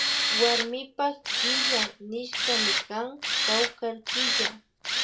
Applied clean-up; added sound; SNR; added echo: none; Tools; -4 dB; reverberation time 0.2 s.